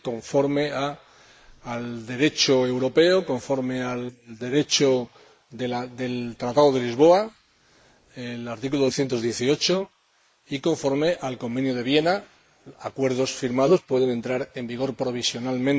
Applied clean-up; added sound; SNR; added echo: neural mask model Resemble Enhance denoiser.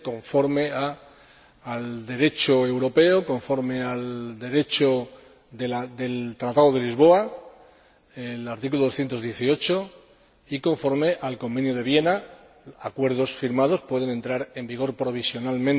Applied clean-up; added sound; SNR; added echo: none; none; none; none.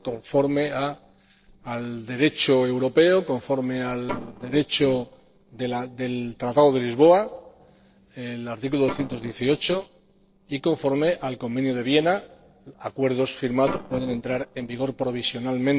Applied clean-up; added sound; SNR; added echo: neural separator model SepFormer DNS4.